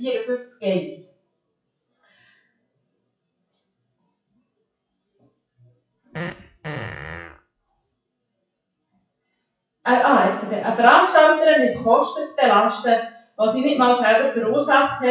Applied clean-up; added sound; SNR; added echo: classical method WPE with log-MMSE.